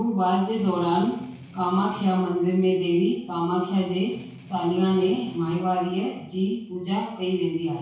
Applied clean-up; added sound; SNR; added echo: none; Strum; 19 dB; reverberation time 0.6 s.